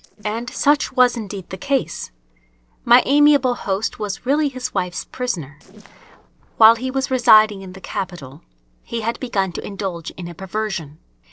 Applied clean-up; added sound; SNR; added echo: neural separator model SepFormer DNS4.